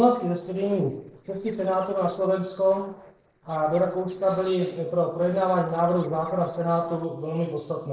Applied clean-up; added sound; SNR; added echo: neural separator model SepFormer DNS4.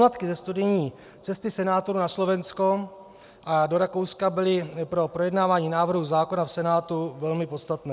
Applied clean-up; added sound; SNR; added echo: none; none; none; none.